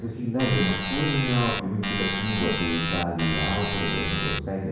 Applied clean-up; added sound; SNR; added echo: none; Alarm; 0 dB; reverberation time 1.1 s.